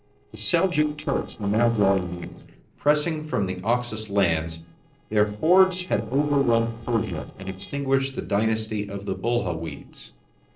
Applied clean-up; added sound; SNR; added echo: neural separator model SepFormer DNS4.